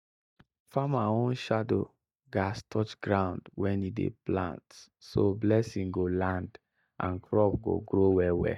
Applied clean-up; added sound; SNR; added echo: neural mask model DeepFilterNet 3.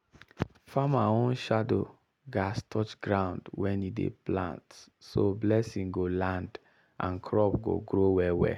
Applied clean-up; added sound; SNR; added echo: none; none; none; none.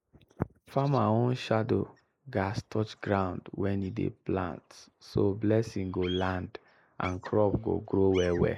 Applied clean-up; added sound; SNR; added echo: neural mask model Resemble Enhance denoiser.